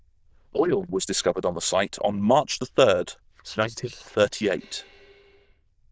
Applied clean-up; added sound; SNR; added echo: neural diffusion model UNIVERSE++.